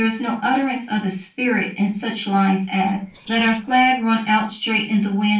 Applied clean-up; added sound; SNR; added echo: neural separator model SepFormer DNS4.